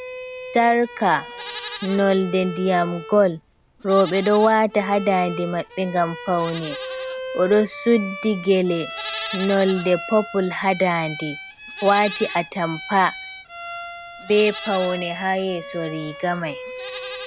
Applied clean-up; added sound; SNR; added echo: none; Livestock, farm animals, working animals + Bowed string instrument; 12 dB; none.